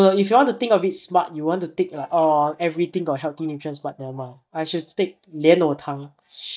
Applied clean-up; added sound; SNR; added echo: neural mask model DeepFilterNet 3.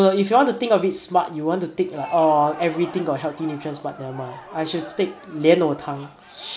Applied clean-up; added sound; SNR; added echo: none; Crowd; 19 dB; none.